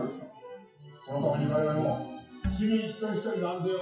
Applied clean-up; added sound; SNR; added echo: classical method WPE with log-MMSE.